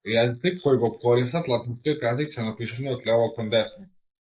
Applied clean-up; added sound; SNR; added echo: neural mask model Resemble Enhance denoiser.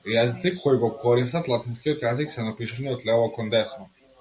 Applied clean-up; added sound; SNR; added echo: none; none; none; none.